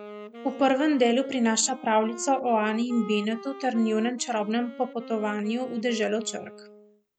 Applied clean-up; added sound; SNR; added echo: none; Wind instrument, woodwind instrument; 16 dB; none.